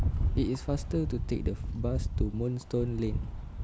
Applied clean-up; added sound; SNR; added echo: none; Rattle; -1 dB; none.